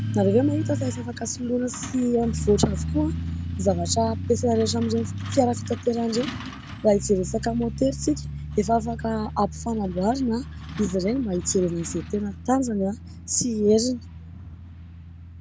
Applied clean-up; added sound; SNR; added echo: none; Truck; 7 dB; none.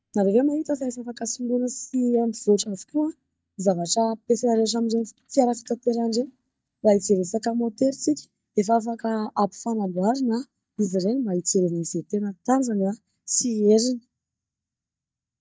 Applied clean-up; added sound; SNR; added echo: neural mask model DeepFilterNet 3.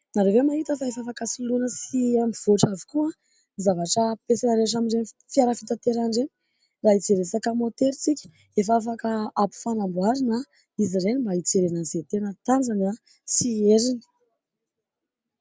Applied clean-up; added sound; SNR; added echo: none; none; none; none.